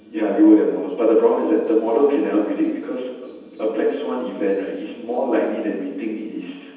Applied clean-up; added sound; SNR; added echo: none; none; none; reverberation time 1.1 s.